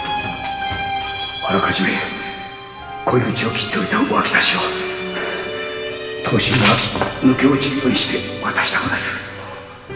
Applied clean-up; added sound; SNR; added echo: none; none; none; reverberation time 1.4 s.